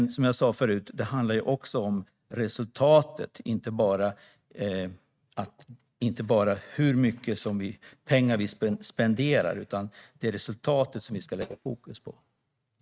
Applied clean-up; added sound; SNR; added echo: neural mask model RNNoise.